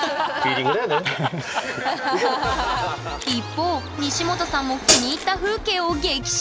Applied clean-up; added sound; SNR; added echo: none; Hi-hat; -5 dB; none.